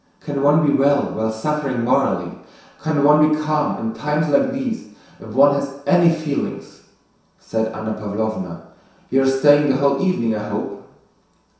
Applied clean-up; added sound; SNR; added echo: none; none; none; reverberation time 0.7 s.